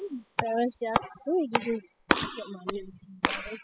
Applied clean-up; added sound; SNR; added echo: classical method spectral subtraction.